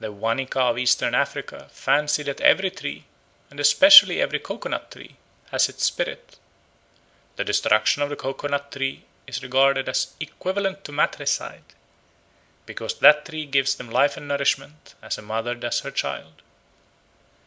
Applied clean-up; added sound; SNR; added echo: none; none; none; none.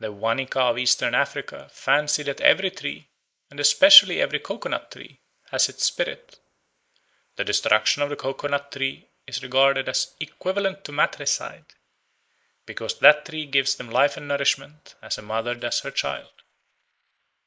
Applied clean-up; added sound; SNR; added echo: neural mask model Resemble Enhance denoiser.